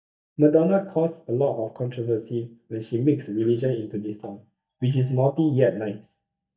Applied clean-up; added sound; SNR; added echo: neural mask model DeepFilterNet 3.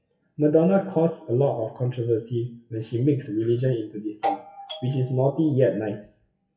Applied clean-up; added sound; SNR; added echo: classical method WPE with log-MMSE.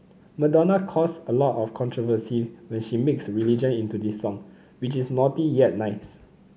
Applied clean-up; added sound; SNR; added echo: none; none; none; none.